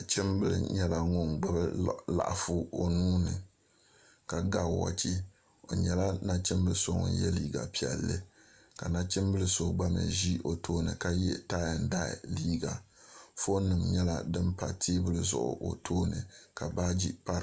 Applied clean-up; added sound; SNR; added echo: none; none; none; none.